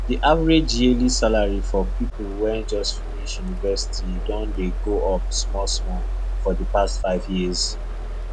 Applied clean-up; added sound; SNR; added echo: none; Mechanisms; 1 dB; none.